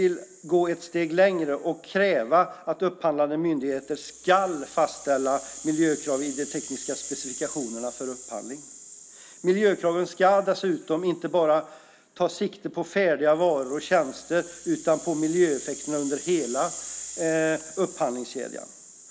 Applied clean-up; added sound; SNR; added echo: none; Rattle (instrument); 16 dB; none.